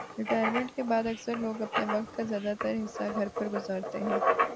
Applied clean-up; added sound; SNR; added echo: none; Writing; 2 dB; none.